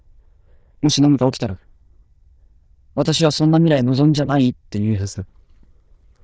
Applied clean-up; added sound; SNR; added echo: neural diffusion model UNIVERSE++.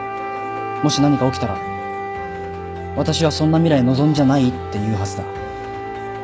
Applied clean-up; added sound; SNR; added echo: none; Wind instrument, woodwind instrument; 9 dB; none.